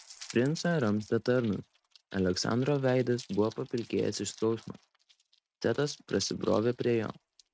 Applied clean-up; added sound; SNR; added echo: neural mask model RNNoise.